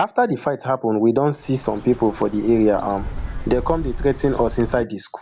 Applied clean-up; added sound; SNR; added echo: none; Bird; 10 dB; none.